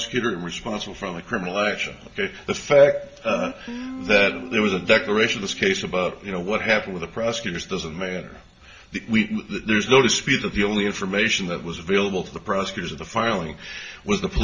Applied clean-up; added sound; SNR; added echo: none; Guitar; 13 dB; reverberation time 0.3 s.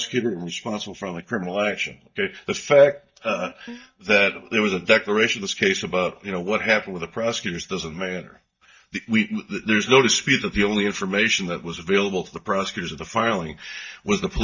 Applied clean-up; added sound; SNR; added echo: neural mask model DeepFilterNet 3.